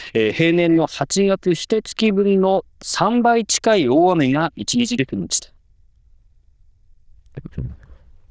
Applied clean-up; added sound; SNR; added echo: neural diffusion model UNIVERSE++.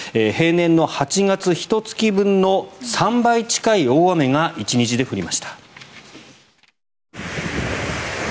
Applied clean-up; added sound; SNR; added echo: none; none; none; none.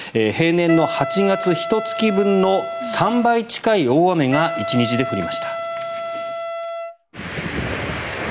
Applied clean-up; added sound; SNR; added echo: none; Wind instrument, woodwind instrument; 7 dB; none.